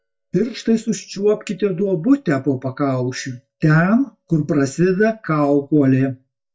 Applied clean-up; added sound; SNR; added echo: neural mask model DeepFilterNet 3.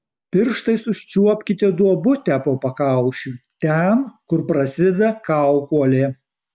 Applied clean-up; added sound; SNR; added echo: none; none; none; none.